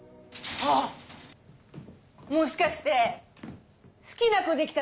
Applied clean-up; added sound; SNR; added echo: none; Tools; 11 dB; none.